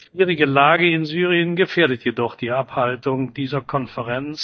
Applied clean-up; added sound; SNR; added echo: neural mask model DeepFilterNet 3.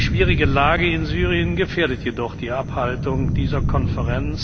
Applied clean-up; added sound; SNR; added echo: none; Thunder; 0 dB; none.